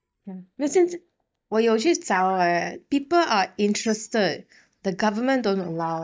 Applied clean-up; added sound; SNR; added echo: neural mask model DeepFilterNet 3.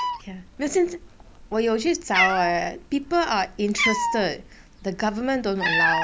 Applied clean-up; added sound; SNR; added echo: none; Cat; 3 dB; none.